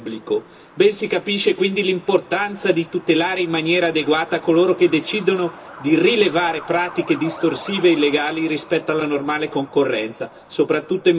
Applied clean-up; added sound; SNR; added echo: none; Truck; 20 dB; reverberation time 0.2 s.